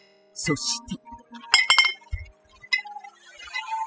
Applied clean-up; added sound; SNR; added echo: classical method spectral subtraction.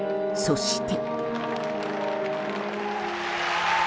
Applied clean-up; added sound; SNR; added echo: none; none; none; none.